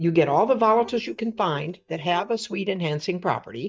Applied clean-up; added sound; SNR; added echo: neural mask model DeepFilterNet 3.